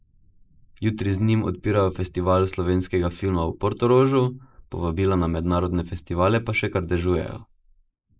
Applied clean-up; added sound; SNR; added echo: neural mask model Resemble Enhance denoiser.